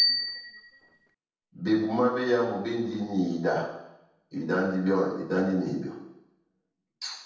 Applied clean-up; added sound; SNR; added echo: none; Bicycle bell; 8 dB; reverberation time 0.9 s.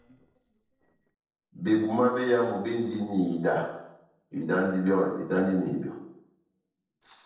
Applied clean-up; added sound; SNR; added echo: neural separator model SepFormer DNS4.